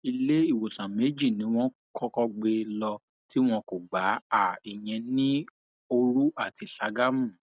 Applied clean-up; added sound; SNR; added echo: none; none; none; none.